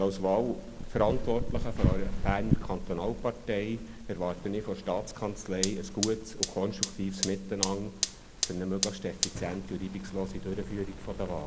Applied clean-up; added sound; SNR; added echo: none; Fire; 1 dB; none.